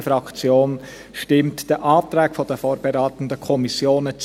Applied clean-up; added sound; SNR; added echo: none; none; none; none.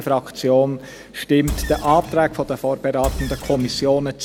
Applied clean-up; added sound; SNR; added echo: none; Engine; 9 dB; none.